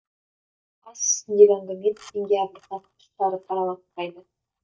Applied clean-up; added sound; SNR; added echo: neural mask model DeepFilterNet 3.